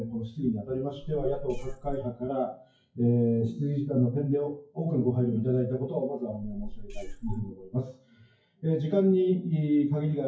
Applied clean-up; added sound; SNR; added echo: classical method WPE with log-MMSE.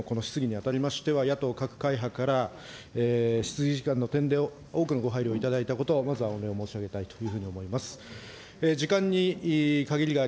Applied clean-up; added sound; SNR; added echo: none; none; none; none.